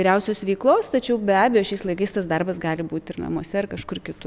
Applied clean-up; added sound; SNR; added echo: none; none; none; none.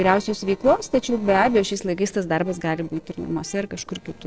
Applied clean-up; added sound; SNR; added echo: neural separator model SepFormer DNS4.